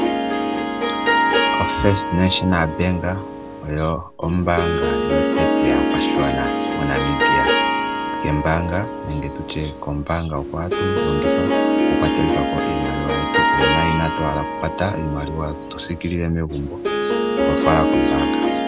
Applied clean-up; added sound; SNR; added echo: none; Harp; -3 dB; none.